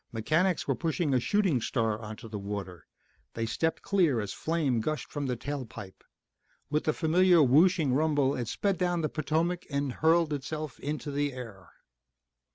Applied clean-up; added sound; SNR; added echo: none; none; none; none.